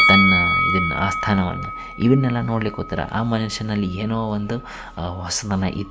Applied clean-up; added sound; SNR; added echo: none; Bell; 2 dB; none.